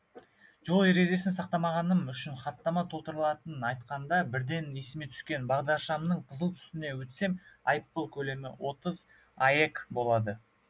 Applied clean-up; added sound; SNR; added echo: none; none; none; none.